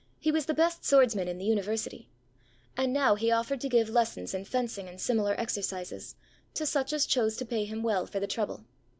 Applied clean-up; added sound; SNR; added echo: none; none; none; none.